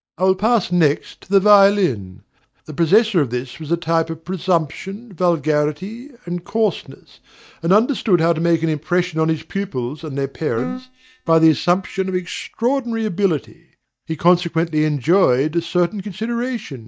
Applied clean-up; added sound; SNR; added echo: neural mask model DeepFilterNet 3.